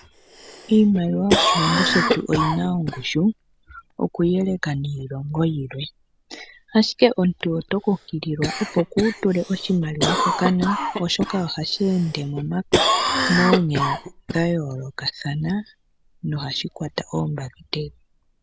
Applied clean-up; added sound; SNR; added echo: none; Cough; 4 dB; none.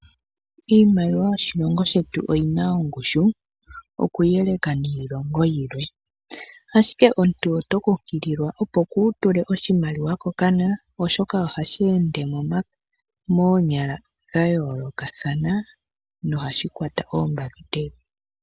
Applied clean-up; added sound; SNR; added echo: none; none; none; none.